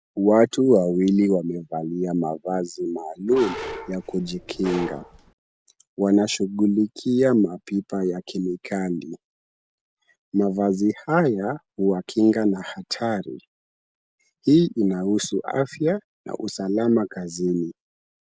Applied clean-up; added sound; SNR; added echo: none; Bark; 12 dB; none.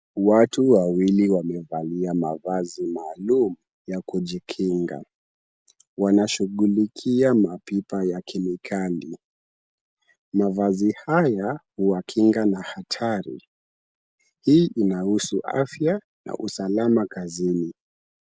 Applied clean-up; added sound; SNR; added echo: none; none; none; none.